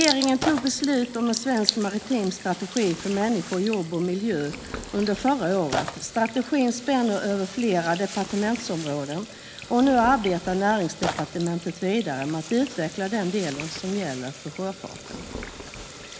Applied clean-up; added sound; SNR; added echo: none; Tearing + Sink (filling or washing) / Water tap, faucet; 10 dB; none.